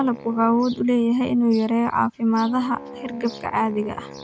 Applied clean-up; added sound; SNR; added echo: none; Wind instrument, woodwind instrument; 19 dB; none.